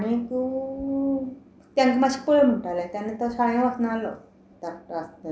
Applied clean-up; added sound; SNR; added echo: none; none; none; none.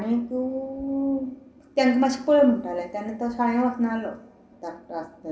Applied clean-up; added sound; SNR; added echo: none; none; none; reverberation time 1.1 s.